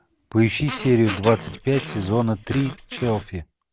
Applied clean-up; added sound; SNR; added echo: none; Growling; 12 dB; none.